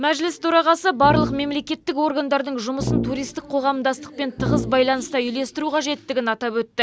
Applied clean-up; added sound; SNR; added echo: none; Brass instrument; 5 dB; none.